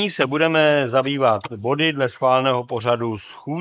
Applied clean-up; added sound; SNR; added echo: neural mask model Resemble Enhance denoiser.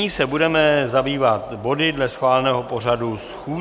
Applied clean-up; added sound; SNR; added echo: none; none; none; none.